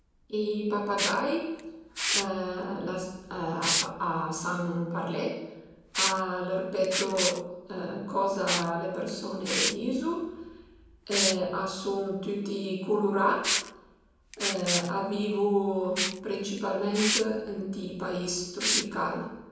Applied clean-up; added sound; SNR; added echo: none; Liquid; 4 dB; reverberation time 0.8 s.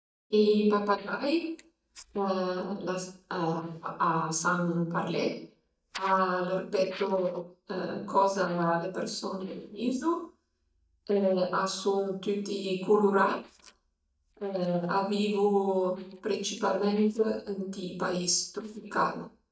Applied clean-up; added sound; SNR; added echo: neural mask model DeepFilterNet 3.